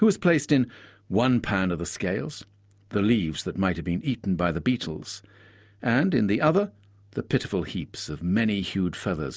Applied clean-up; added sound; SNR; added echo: none; none; none; none.